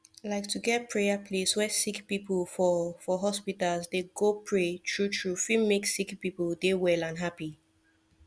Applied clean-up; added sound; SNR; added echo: none; none; none; none.